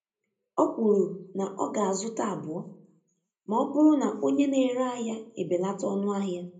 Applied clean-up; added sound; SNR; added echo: none; none; none; reverberation time 0.5 s.